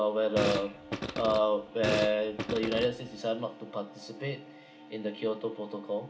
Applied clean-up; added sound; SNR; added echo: none; Fart; 4 dB; none.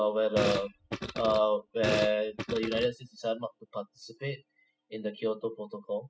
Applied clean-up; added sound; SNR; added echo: classical method spectral subtraction.